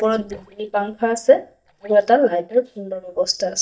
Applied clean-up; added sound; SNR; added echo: neural mask model DeepFilterNet 3.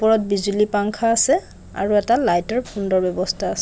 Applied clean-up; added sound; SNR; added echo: none; none; none; none.